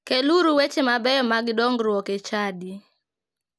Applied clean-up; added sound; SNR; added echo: none; none; none; none.